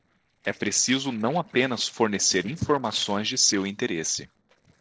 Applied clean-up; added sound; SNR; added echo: neural separator model SepFormer DNS4.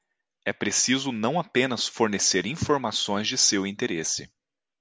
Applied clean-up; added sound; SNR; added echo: none; none; none; none.